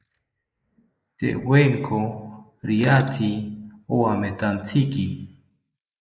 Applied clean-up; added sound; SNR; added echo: neural mask model Resemble Enhance denoiser.